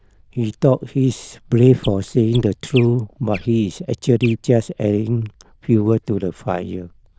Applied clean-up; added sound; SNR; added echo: neural diffusion model UNIVERSE++.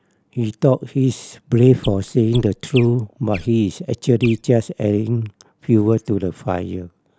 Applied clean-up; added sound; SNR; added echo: none; Chirp, tweet; 17 dB; none.